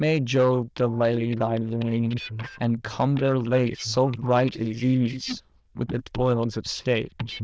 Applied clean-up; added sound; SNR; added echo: neural diffusion model UNIVERSE++.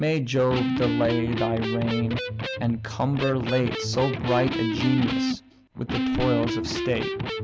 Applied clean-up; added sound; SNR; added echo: none; Electric guitar; 3 dB; none.